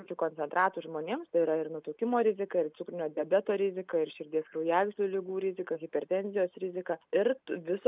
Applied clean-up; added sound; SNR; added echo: none; none; none; none.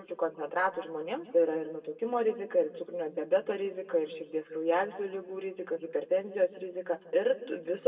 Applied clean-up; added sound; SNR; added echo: none; none; none; reverberation time 0.9 s.